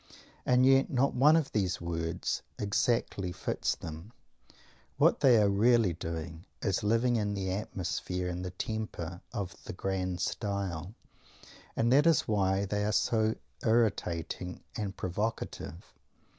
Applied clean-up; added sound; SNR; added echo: none; none; none; none.